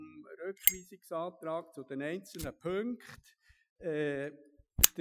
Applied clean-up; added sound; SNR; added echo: classical method Wiener filter.